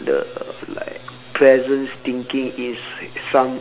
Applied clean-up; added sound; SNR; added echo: none; none; none; none.